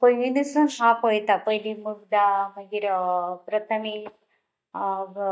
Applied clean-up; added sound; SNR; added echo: neural mask model DeepFilterNet 3.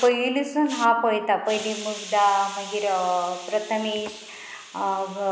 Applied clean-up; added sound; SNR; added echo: none; Hiss; 16 dB; none.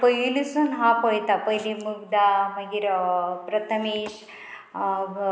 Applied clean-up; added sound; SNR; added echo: none; none; none; none.